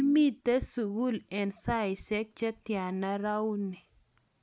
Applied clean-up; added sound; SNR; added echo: none; none; none; none.